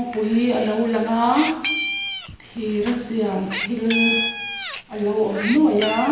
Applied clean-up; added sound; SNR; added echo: none; Meow; 7 dB; reverberation time 1.0 s.